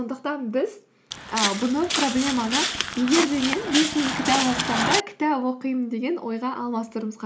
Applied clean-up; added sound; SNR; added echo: none; Walk, footsteps; 1 dB; none.